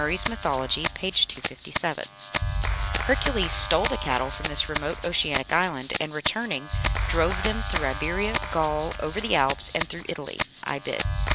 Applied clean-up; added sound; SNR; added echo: none; Clapping + Rattle (instrument); 1 dB; none.